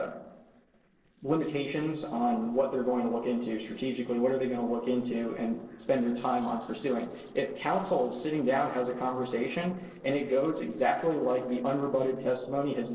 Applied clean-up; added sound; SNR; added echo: neural separator model SepFormer DNS4.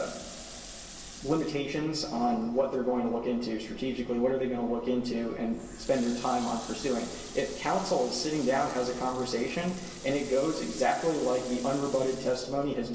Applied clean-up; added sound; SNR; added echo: none; Water tap, faucet; 17 dB; reverberation time 2.4 s.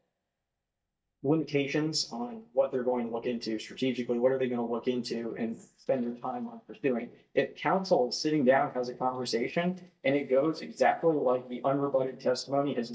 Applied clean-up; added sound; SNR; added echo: neural mask model DeepFilterNet 3.